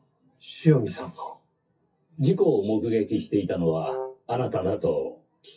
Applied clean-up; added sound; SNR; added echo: classical method WPE with log-MMSE.